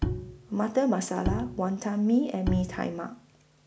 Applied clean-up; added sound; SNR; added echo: none; Bowed string instrument; 6 dB; none.